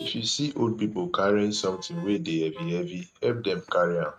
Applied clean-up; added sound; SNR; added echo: neural mask model RNNoise.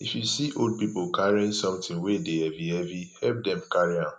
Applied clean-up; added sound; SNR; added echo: none; none; none; none.